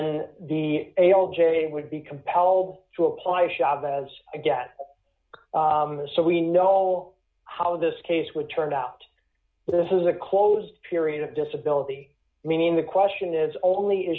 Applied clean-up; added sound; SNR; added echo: none; none; none; none.